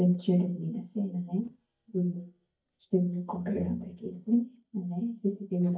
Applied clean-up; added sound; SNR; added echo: neural mask model DeepFilterNet 3.